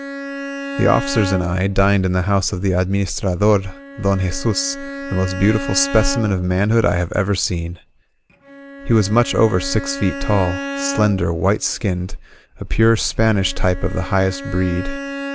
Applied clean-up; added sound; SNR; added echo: none; Bowed string instrument; 11 dB; none.